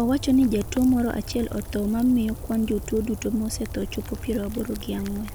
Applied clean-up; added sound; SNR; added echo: none; Rain; 10 dB; none.